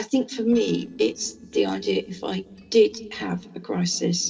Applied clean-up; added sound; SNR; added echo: neural separator model SepFormer DNS4.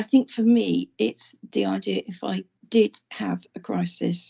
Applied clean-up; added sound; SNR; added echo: none; none; none; none.